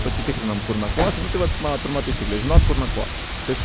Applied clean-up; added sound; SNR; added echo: none; Rain; -4 dB; none.